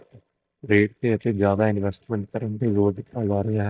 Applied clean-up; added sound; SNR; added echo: neural mask model DeepFilterNet 3.